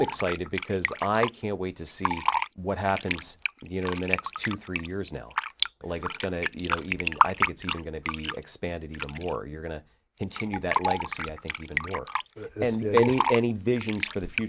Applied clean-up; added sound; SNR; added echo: none; Fill (with liquid); 2 dB; none.